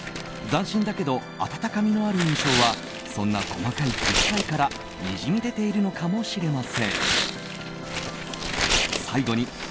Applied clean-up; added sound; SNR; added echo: none; Tearing; 3 dB; none.